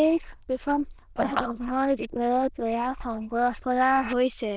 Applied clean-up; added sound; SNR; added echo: neural diffusion model UNIVERSE++.